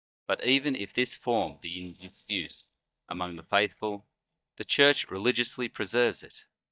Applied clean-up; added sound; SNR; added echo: neural mask model DeepFilterNet 3.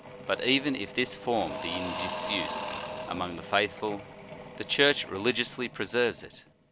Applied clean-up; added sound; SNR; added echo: none; Engine / Drill / Mechanisms; 9 dB; none.